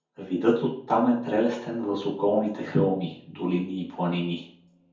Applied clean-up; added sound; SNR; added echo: none; none; none; reverberation time 0.6 s.